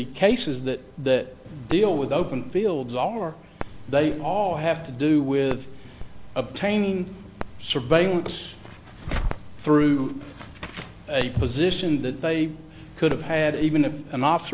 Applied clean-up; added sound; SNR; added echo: none; none; none; none.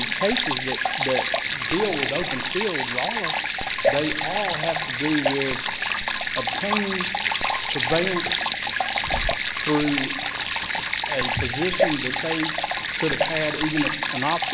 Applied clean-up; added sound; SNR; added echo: none; Stream; -2 dB; none.